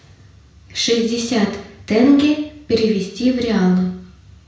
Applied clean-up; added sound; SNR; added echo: none; none; none; reverberation time 0.5 s.